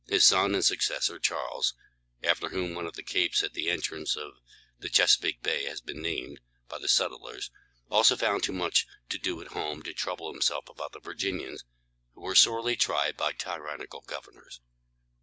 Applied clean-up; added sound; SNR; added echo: none; none; none; none.